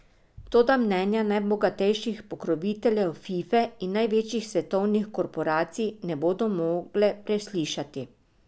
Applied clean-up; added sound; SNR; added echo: none; none; none; none.